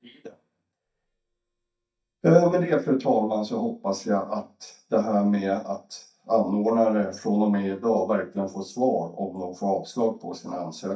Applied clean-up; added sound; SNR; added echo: neural mask model DeepFilterNet 3.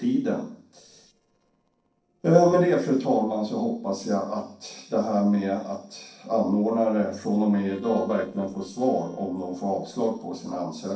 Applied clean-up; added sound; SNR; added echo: neural separator model SepFormer DNS4.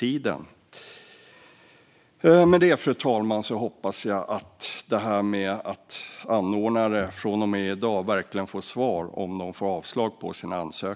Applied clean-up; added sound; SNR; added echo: none; none; none; none.